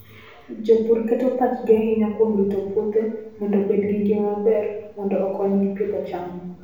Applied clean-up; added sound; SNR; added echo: none; none; none; reverberation time 0.7 s.